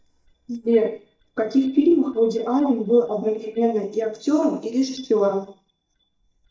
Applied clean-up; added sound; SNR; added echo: neural mask model DeepFilterNet 3.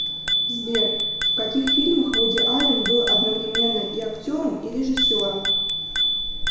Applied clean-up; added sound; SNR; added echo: none; Bicycle bell; -2 dB; reverberation time 1.0 s.